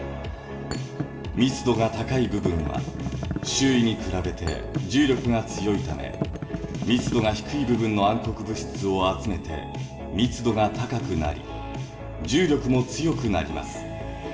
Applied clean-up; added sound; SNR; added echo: none; Thump, thud; 10 dB; reverberation time 2.3 s.